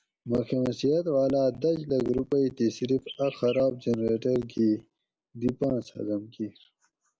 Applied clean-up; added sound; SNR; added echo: none; none; none; none.